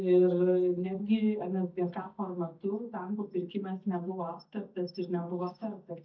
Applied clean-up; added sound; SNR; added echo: neural mask model DeepFilterNet 3.